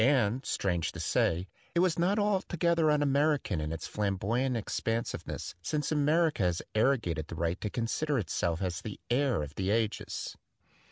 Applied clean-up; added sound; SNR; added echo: none; none; none; none.